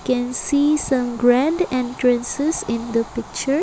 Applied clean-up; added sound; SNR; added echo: none; Train / Bird vocalization, bird call, bird song; 18 dB; none.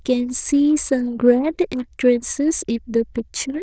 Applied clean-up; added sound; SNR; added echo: neural diffusion model UNIVERSE++.